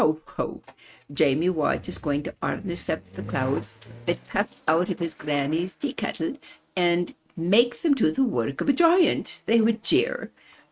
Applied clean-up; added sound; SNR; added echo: neural mask model RNNoise.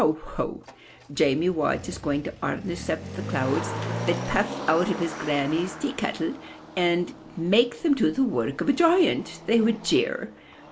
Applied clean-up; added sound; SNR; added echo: none; Motor vehicle (road); 11 dB; none.